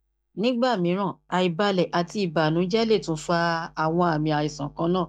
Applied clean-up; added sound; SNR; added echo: neural mask model DeepFilterNet 3.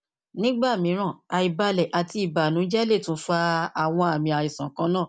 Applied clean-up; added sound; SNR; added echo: none; none; none; none.